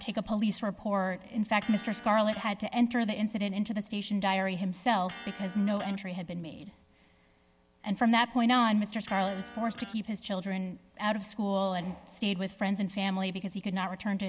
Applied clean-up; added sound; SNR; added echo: none; Electric guitar; 20 dB; none.